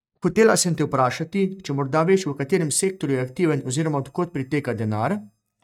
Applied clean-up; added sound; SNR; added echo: neural mask model DeepFilterNet 3.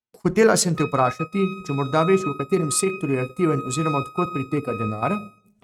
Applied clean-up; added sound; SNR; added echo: neural mask model RNNoise.